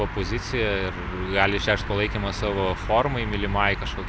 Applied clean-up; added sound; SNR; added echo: none; none; none; none.